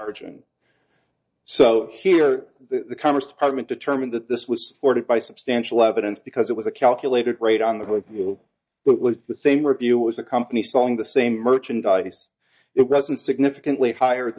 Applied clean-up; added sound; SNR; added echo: neural mask model DeepFilterNet 3.